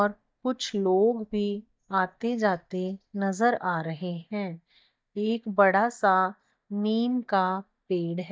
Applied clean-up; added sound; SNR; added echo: neural mask model DeepFilterNet 3.